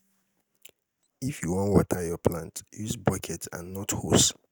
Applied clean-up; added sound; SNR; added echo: none; none; none; none.